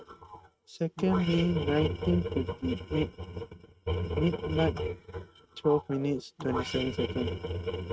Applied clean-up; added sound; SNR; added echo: neural mask model RNNoise.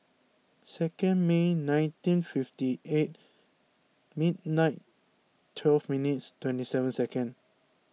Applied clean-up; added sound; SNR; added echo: none; none; none; none.